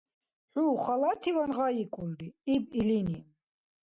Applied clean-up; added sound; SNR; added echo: none; none; none; none.